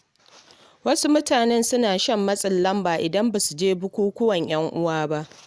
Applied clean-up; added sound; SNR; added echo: none; none; none; none.